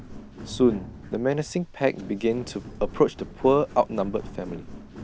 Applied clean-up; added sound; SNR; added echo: none; Walk, footsteps; 13 dB; none.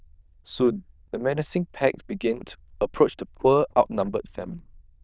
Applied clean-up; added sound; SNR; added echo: neural diffusion model UNIVERSE++.